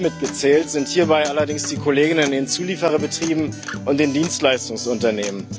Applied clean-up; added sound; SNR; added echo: none; Acoustic guitar; 11 dB; none.